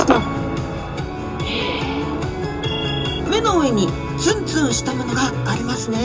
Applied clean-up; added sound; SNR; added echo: none; Crowd / Cheering / Fireworks; 10 dB; reverberation time 0.2 s.